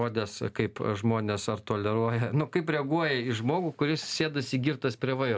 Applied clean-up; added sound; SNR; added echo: none; none; none; none.